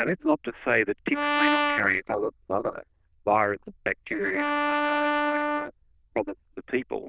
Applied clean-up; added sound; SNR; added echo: neural diffusion model UNIVERSE++.